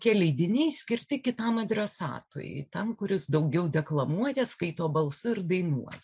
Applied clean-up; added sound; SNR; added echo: none; none; none; none.